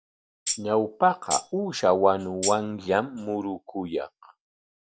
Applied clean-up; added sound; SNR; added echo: none; Tambourine; 8 dB; none.